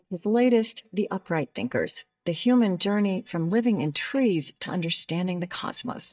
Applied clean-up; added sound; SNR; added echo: neural mask model DeepFilterNet 3.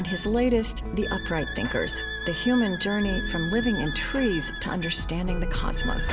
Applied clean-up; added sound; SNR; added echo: none; Wind instrument, woodwind instrument; 10 dB; reverberation time 1.0 s.